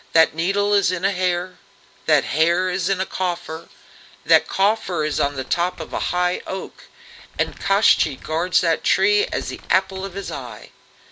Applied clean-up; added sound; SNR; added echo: none; Crumpling, crinkling; 20 dB; none.